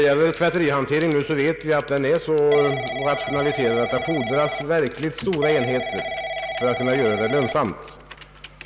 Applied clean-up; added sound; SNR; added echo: none; Telephone / Typing; 9 dB; none.